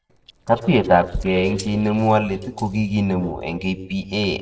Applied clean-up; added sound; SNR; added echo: neural separator model SepFormer DNS4.